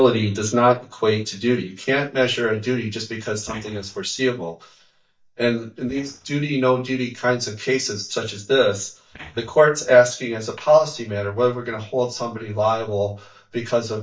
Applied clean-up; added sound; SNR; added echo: neural mask model DeepFilterNet 3.